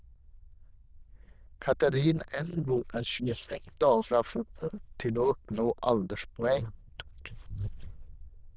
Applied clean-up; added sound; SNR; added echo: neural diffusion model UNIVERSE++.